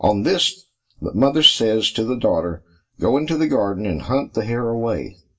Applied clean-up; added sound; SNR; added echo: none; none; none; reverberation time 0.1 s.